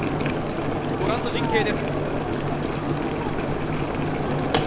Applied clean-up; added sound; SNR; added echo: none; Boiling; -4 dB; none.